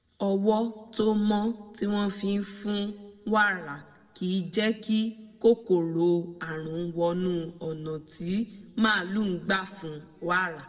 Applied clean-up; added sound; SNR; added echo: none; none; none; reverberation time 1.2 s.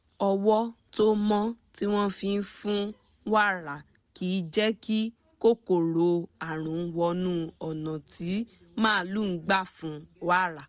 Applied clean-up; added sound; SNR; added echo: none; none; none; none.